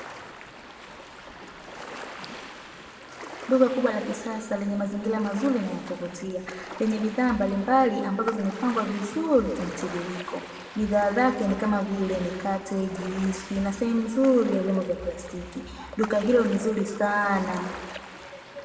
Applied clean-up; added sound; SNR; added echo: none; Ocean; 14 dB; reverberation time 1.7 s.